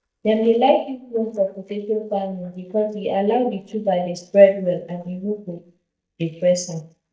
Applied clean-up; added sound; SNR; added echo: neural mask model DeepFilterNet 3.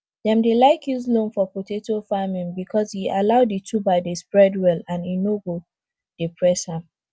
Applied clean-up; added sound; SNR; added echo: none; none; none; none.